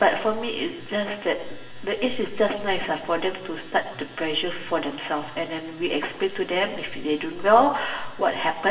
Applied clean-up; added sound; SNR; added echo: none; none; none; reverberation time 1.0 s.